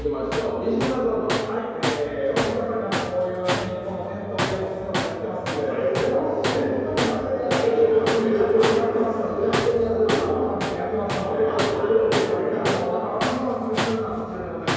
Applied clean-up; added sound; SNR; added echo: none; Tools; 7 dB; reverberation time 2.2 s.